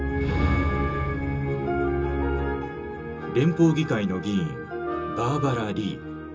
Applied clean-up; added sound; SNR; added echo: none; Wind instrument, woodwind instrument; 12 dB; reverberation time 0.2 s.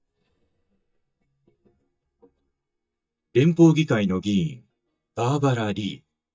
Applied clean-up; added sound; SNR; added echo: neural mask model DeepFilterNet 3.